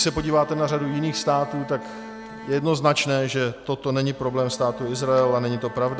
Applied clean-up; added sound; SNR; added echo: none; Bowed string instrument; 16 dB; none.